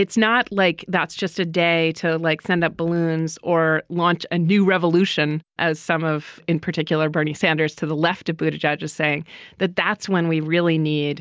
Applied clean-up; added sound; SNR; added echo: none; none; none; none.